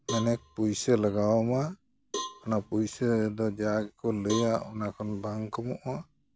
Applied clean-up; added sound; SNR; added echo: none; Cowbell; 14 dB; none.